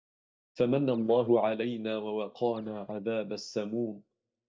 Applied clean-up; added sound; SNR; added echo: neural mask model DeepFilterNet 3.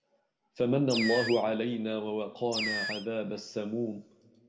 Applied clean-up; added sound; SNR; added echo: none; Animal; 6 dB; reverberation time 1.8 s.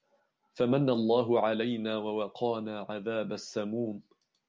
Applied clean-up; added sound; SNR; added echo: none; none; none; none.